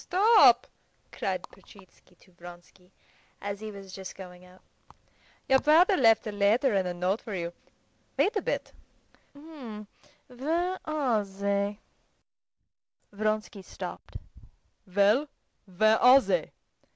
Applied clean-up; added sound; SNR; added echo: none; none; none; none.